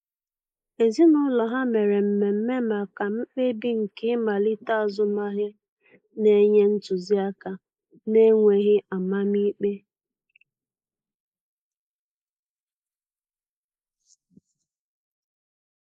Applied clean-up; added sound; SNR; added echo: neural mask model Resemble Enhance denoiser.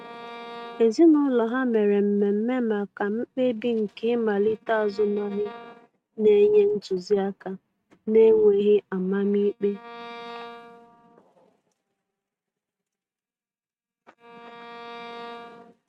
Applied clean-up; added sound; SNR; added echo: neural mask model RNNoise.